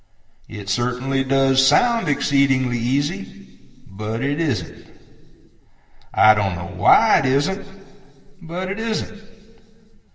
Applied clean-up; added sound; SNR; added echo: none; none; none; reverberation time 2.4 s.